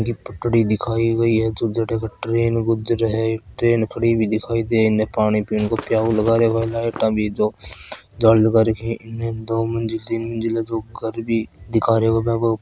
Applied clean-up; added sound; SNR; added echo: none; Walk, footsteps / Run; 15 dB; none.